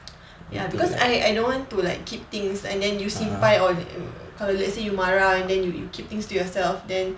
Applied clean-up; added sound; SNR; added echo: none; none; none; none.